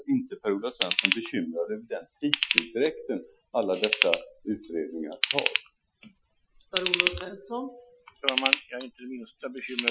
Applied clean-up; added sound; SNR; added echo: classical method Wiener filter.